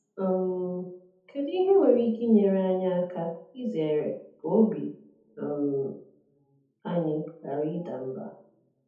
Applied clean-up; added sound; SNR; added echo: none; none; none; reverberation time 0.6 s.